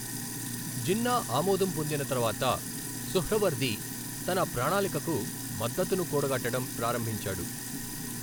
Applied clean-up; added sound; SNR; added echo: none; Sink (filling or washing); 5 dB; none.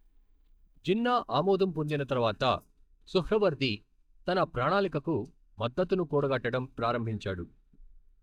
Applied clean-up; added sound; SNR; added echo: neural mask model DeepFilterNet 3.